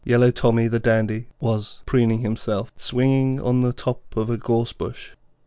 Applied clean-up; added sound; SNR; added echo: none; none; none; none.